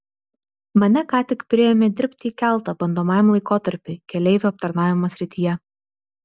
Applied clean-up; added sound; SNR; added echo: none; none; none; none.